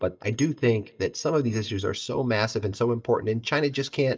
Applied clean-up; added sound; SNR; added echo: neural mask model DeepFilterNet 3.